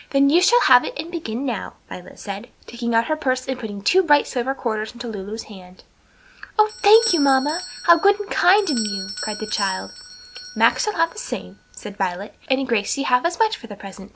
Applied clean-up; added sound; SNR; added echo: none; Doorbell; 15 dB; none.